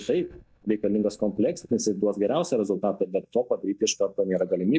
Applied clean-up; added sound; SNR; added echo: neural mask model DeepFilterNet 3.